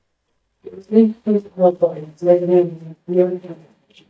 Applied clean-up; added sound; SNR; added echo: neural mask model DeepFilterNet 3.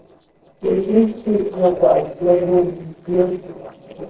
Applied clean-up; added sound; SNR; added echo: neural separator model SepFormer DNS4.